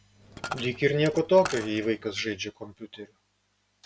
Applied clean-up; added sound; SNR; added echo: none; Coin (dropping); 12 dB; none.